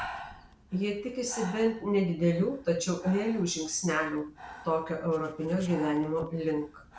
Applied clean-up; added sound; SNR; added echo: none; Breathing; 16 dB; none.